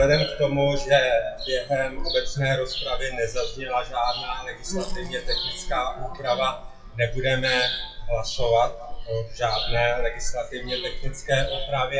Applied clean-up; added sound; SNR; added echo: classical method WPE with log-MMSE.